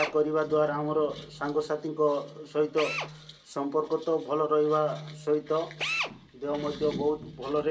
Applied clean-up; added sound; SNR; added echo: none; Drill; 13 dB; reverberation time 0.2 s.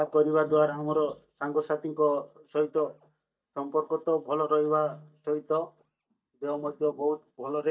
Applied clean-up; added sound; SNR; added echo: neural mask model DeepFilterNet 3.